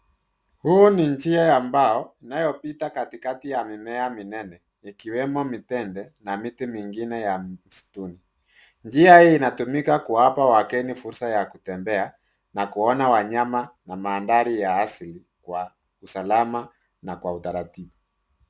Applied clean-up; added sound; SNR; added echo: none; none; none; none.